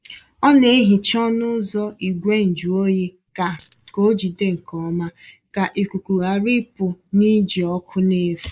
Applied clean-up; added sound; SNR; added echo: neural mask model Resemble Enhance denoiser.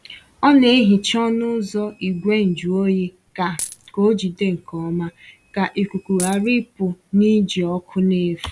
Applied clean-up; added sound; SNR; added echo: none; Coin (dropping); 6 dB; none.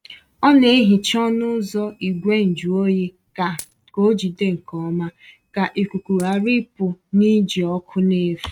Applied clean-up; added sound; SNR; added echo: neural mask model RNNoise.